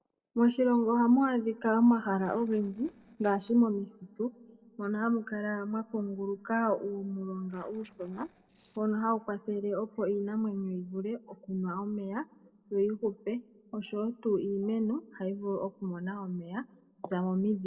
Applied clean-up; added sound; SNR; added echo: neural separator model SepFormer DNS4.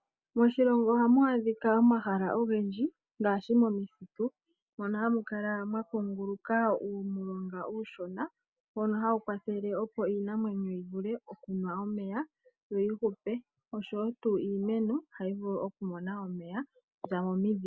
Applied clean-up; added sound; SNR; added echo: none; none; none; none.